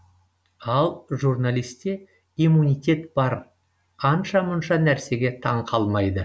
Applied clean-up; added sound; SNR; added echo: none; none; none; none.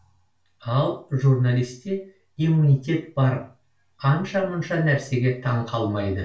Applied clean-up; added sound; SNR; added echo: none; none; none; reverberation time 0.3 s.